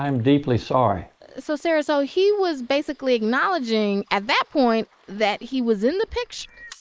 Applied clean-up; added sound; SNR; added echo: neural mask model Resemble Enhance denoiser.